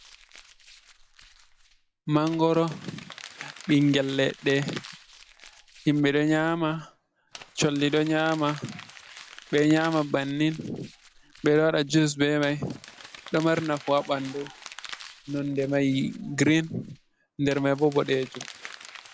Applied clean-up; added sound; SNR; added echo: none; Crumpling, crinkling; 19 dB; none.